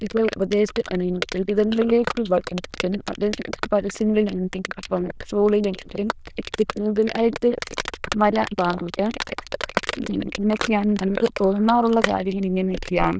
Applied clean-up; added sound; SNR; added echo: neural diffusion model UNIVERSE++.